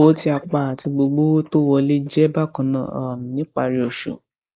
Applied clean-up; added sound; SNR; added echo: neural mask model Resemble Enhance denoiser.